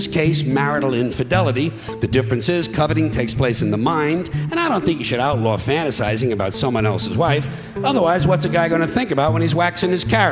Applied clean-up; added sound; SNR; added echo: none; Guitar; 6 dB; none.